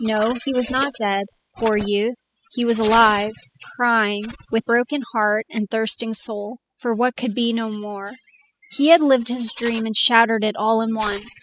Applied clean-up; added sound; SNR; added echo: classical method spectral subtraction.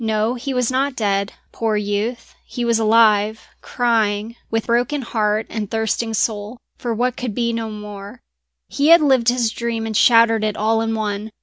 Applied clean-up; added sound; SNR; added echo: none; none; none; none.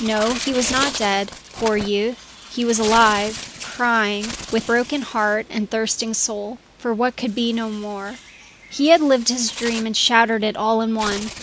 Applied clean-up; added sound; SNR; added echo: none; Bird; 13 dB; none.